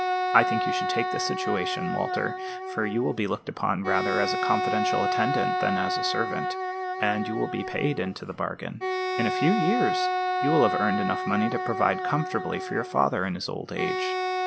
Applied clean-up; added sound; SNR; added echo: none; Wind instrument, woodwind instrument; 1 dB; none.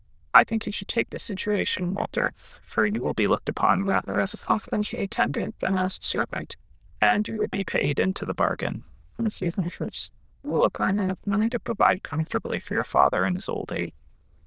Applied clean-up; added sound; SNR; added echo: neural diffusion model UNIVERSE++.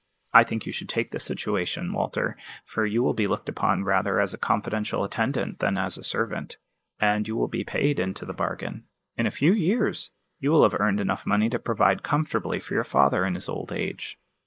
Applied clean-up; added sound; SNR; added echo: neural mask model Resemble Enhance denoiser.